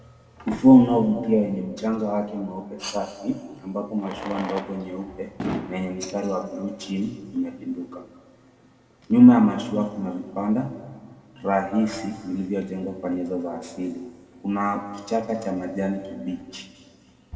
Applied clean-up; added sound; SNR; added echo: none; Fireworks; 18 dB; reverberation time 1.5 s.